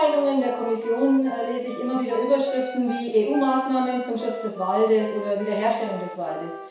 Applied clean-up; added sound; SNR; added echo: none; Wind instrument, woodwind instrument; 13 dB; reverberation time 0.7 s.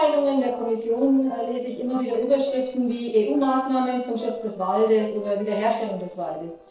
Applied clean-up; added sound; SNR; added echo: neural separator model SepFormer DNS4.